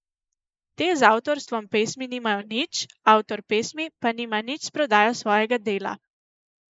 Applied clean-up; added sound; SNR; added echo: neural mask model Resemble Enhance denoiser.